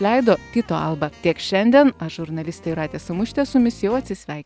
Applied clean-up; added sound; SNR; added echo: none; none; none; none.